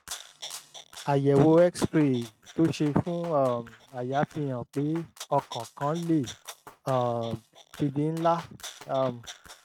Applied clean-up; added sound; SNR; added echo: neural mask model RNNoise.